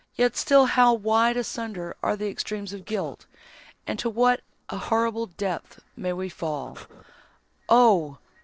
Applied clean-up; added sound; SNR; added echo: neural separator model SepFormer DNS4.